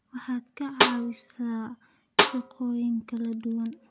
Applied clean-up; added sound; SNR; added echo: none; Snare drum; -3 dB; none.